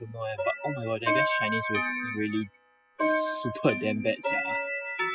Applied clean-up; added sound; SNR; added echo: classical method spectral subtraction.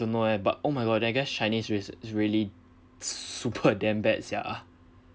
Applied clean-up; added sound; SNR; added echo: none; none; none; none.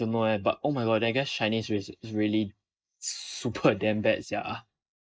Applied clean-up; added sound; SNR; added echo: neural mask model Resemble Enhance denoiser.